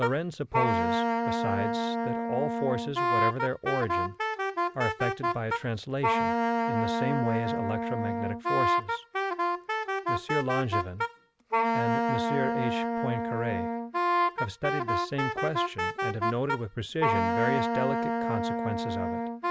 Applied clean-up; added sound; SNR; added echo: none; Wind instrument, woodwind instrument; -4 dB; none.